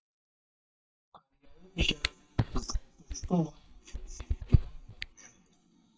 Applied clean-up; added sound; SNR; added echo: neural mask model DeepFilterNet 3.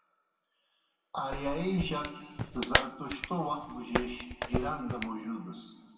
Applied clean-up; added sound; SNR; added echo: none; Clapping; -1 dB; reverberation time 2.0 s.